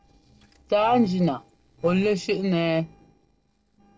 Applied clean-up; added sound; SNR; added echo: neural separator model SepFormer DNS4.